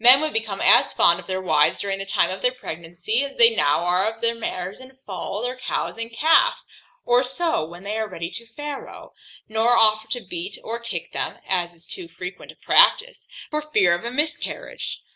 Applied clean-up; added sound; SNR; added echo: none; none; none; none.